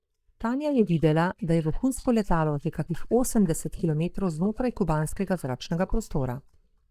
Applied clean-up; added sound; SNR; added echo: neural mask model DeepFilterNet 3.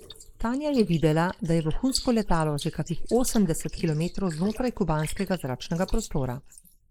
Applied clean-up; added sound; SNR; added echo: neural mask model Resemble Enhance denoiser.